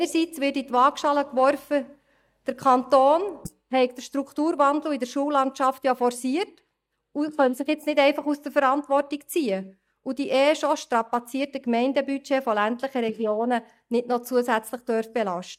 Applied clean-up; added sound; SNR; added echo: neural mask model DeepFilterNet 3.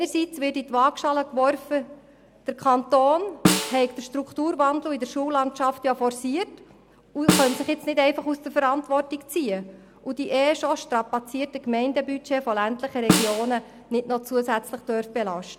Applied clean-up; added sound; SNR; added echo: none; Snare drum; 2 dB; none.